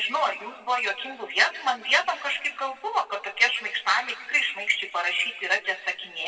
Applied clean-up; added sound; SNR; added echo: none; none; none; reverberation time 1.7 s.